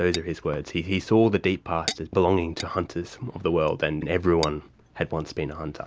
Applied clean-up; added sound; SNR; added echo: none; Tap / Glass; 16 dB; none.